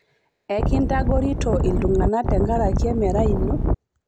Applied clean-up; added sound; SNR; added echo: none; Wind; -3 dB; none.